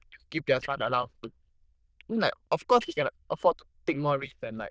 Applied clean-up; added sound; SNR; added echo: neural diffusion model UNIVERSE++.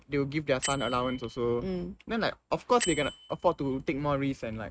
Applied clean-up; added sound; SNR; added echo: neural mask model RNNoise.